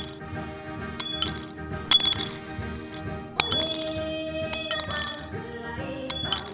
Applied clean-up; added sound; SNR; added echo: none; Coin (dropping) / Dishes, pots, and pans; -2 dB; reverberation time 1.1 s.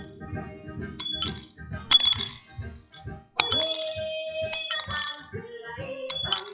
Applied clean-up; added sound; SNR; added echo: classical method WPE with log-MMSE.